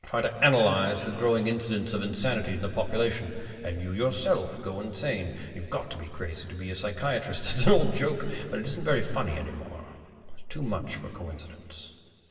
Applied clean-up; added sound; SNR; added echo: none; none; none; reverberation time 2.7 s.